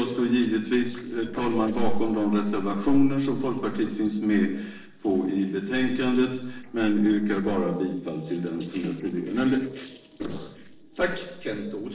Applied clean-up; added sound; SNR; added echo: neural separator model SepFormer DNS4.